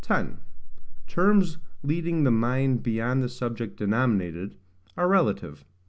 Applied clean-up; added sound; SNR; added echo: none; none; none; none.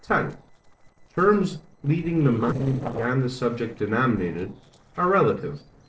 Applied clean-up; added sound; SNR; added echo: neural separator model SepFormer DNS4.